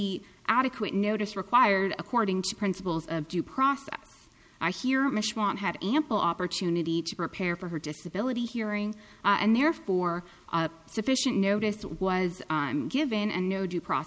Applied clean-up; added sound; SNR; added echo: none; none; none; none.